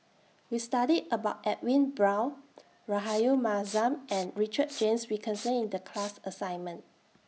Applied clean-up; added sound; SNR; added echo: none; Respiratory sounds; 16 dB; none.